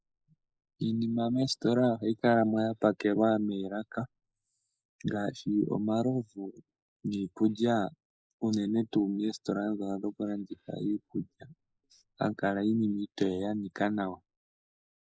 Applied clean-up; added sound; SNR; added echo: neural mask model Resemble Enhance denoiser.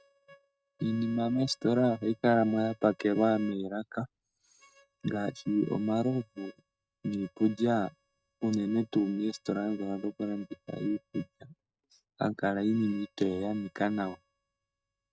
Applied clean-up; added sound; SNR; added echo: neural mask model RNNoise.